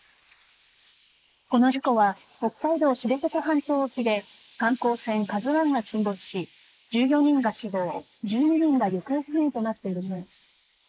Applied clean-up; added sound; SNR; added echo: neural mask model Resemble Enhance denoiser.